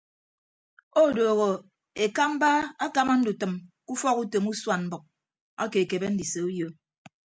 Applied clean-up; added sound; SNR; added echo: none; none; none; none.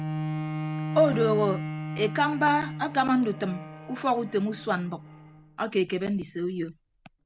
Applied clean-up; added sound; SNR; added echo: none; Bowed string instrument; 8 dB; none.